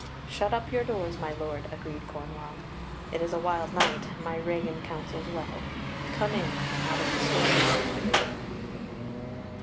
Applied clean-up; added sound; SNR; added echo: none; Clapping + Engine; -3 dB; none.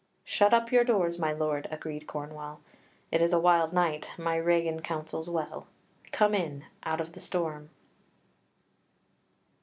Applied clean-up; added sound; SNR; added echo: none; none; none; none.